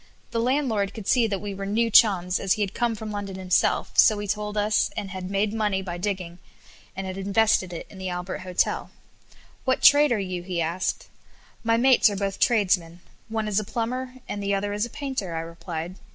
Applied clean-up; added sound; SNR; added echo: none; none; none; none.